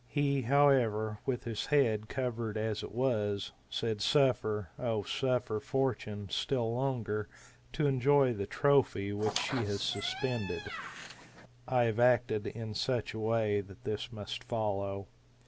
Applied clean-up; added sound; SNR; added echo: none; Squeak; 10 dB; none.